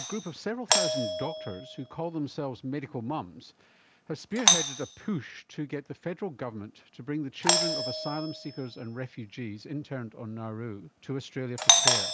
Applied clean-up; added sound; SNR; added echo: none; Doorbell; -5 dB; none.